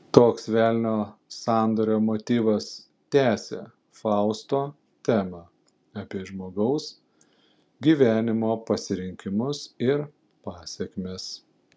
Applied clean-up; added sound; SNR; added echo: none; none; none; none.